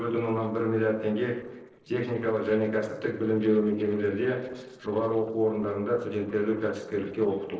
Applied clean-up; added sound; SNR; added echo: neural separator model SepFormer DNS4.